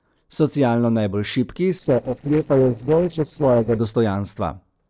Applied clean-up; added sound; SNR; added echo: neural separator model SepFormer DNS4.